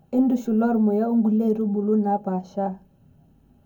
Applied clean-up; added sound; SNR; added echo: none; none; none; reverberation time 0.3 s.